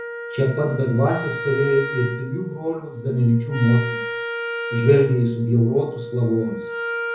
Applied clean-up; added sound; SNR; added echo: none; Wind instrument, woodwind instrument; 9 dB; reverberation time 0.6 s.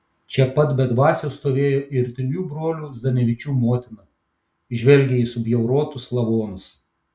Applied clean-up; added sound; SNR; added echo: none; none; none; none.